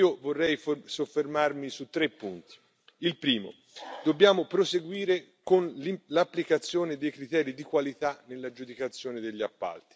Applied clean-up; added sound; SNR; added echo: none; none; none; none.